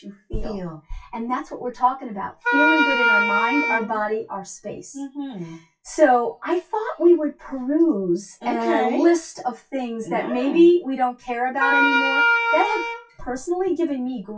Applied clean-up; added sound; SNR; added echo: classical method WPE with log-MMSE.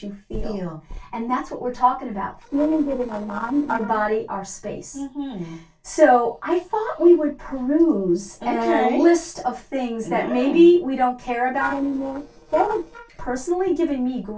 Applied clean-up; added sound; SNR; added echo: neural separator model SepFormer DNS4.